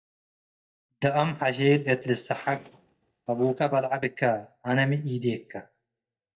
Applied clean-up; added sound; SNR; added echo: neural mask model DeepFilterNet 3.